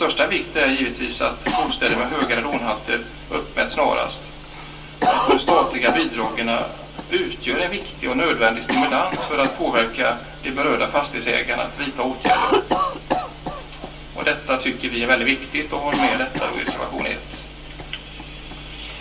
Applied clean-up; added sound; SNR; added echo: none; Cough; 5 dB; reverberation time 0.3 s.